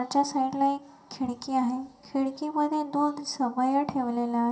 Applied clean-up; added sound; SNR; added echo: none; none; none; reverberation time 0.3 s.